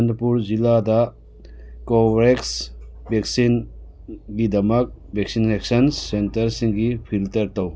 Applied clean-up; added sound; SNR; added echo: none; none; none; none.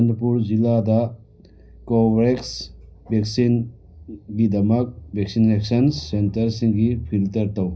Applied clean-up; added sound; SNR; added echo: none; none; none; reverberation time 0.5 s.